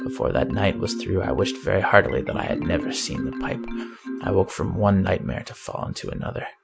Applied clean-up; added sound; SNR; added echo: none; Marimba, xylophone; 9 dB; none.